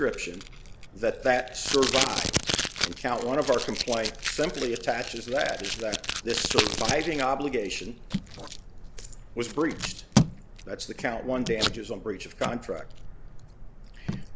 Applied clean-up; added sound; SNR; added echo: none; Packing tape, duct tape; 2 dB; none.